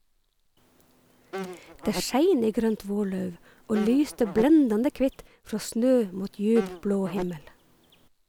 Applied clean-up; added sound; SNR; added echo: none; Insect; 14 dB; none.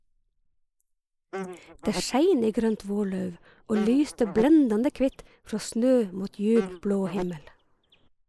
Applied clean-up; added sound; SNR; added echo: neural mask model Resemble Enhance denoiser.